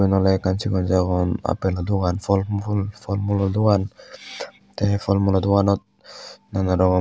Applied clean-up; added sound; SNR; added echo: none; none; none; none.